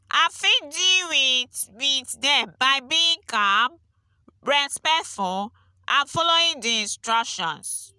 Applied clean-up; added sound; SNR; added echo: none; none; none; none.